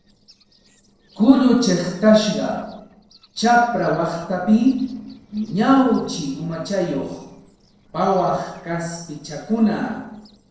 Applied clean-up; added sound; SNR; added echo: neural separator model SepFormer DNS4.